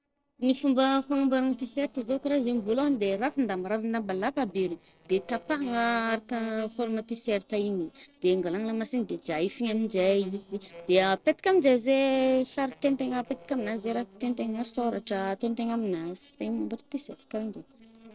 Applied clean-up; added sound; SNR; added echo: neural separator model SepFormer DNS4.